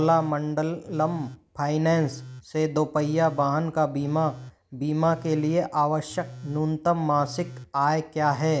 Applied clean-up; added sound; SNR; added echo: none; Telephone; 19 dB; none.